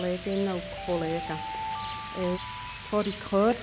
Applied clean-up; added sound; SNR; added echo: none; Rain + Alarm; 6 dB; none.